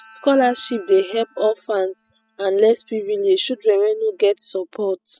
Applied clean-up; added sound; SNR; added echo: classical method spectral subtraction.